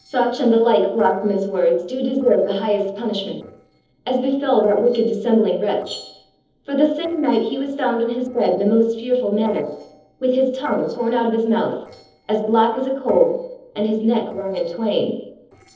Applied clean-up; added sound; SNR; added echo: neural separator model SepFormer DNS4.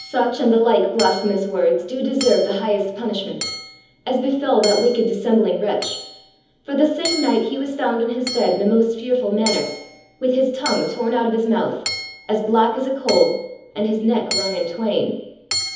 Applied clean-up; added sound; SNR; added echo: none; Hammer / Chink, clink; 12 dB; reverberation time 1.3 s.